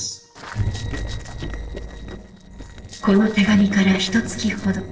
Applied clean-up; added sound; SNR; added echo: neural separator model SepFormer DNS4.